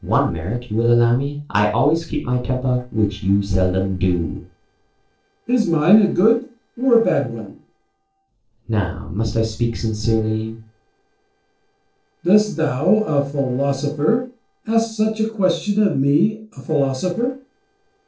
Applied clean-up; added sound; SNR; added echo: neural separator model SepFormer DNS4.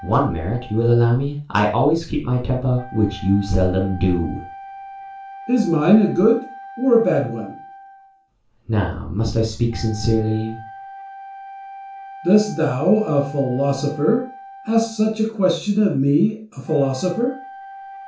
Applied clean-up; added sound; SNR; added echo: none; Wind instrument, woodwind instrument; 18 dB; reverberation time 0.3 s.